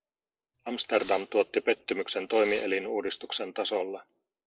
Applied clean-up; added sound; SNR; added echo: none; Fireworks; 15 dB; none.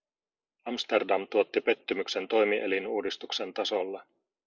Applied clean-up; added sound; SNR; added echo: none; none; none; none.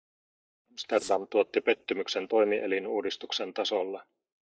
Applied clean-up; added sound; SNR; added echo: neural mask model DeepFilterNet 3.